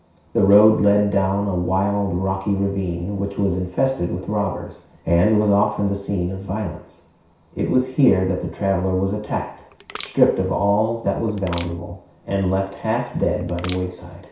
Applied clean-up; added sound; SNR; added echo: none; Crushing; 15 dB; reverberation time 0.6 s.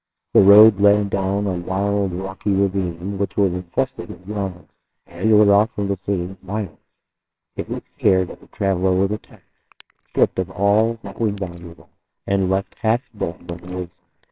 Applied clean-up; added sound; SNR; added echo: neural separator model SepFormer WHAMR!.